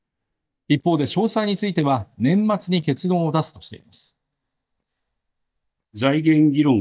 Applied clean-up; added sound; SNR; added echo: neural mask model DeepFilterNet 3.